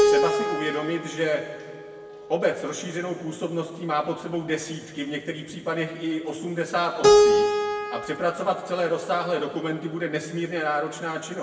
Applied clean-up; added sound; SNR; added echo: none; Keyboard (musical); -1 dB; reverberation time 1.5 s.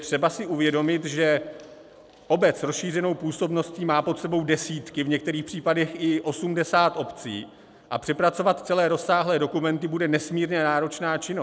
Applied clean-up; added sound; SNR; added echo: none; none; none; none.